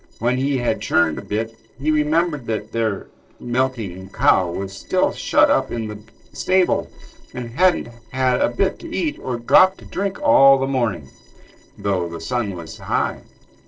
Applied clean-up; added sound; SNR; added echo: neural separator model SepFormer DNS4.